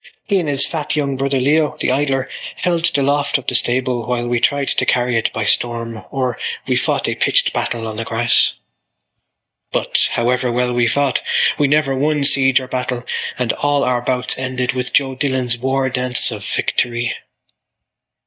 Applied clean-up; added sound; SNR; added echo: neural mask model DeepFilterNet 3.